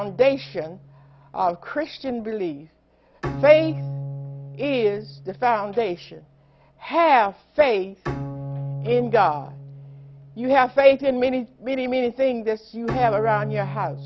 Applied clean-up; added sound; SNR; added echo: none; Bowed string instrument; 12 dB; none.